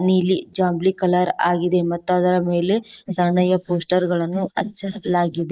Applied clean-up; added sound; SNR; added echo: neural mask model Resemble Enhance denoiser.